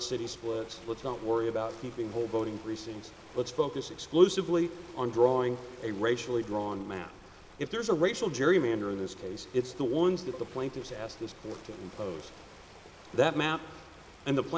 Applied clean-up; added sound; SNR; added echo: none; Bowed string instrument + Ocean; 20 dB; none.